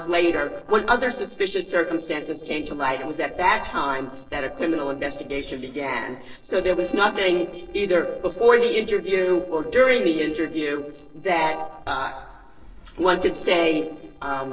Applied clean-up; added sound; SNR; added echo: neural separator model SepFormer DNS4.